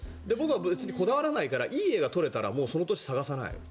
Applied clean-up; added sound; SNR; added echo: none; none; none; none.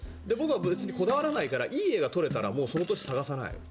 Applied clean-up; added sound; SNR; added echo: none; Fart; 13 dB; none.